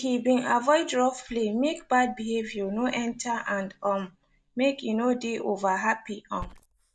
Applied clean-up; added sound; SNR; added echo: neural mask model DeepFilterNet 3.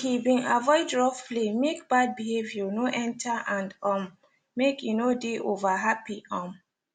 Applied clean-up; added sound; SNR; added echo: none; none; none; none.